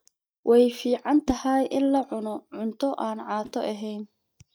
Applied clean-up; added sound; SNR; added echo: neural mask model DeepFilterNet 3.